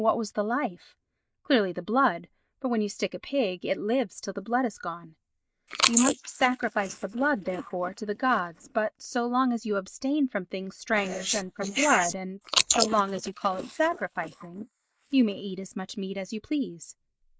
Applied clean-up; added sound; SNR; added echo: neural mask model Resemble Enhance denoiser.